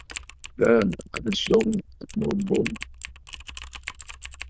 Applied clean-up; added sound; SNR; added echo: neural diffusion model UNIVERSE++.